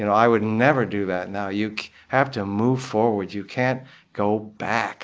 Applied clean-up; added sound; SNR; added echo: none; none; none; none.